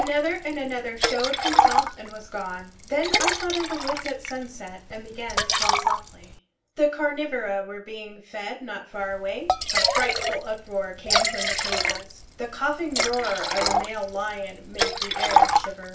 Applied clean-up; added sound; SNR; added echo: none; Liquid; -3 dB; reverberation time 0.3 s.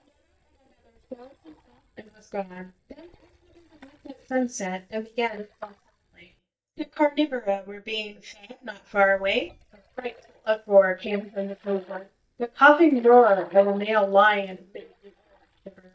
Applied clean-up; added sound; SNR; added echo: neural mask model DeepFilterNet 3.